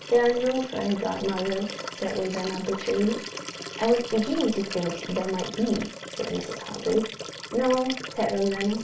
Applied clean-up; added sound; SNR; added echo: none; Liquid; 10 dB; reverberation time 0.3 s.